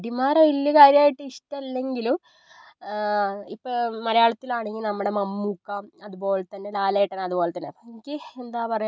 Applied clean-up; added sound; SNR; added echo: none; none; none; none.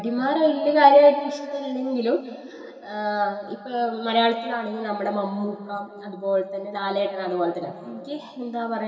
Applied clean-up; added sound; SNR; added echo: none; none; none; reverberation time 2.5 s.